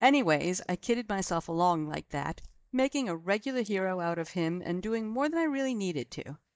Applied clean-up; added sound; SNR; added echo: neural mask model DeepFilterNet 3.